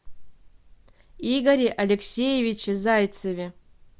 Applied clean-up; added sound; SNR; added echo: none; none; none; none.